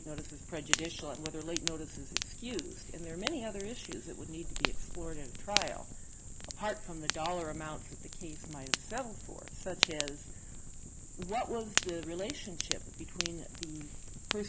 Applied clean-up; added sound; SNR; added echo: none; Fire; -3 dB; none.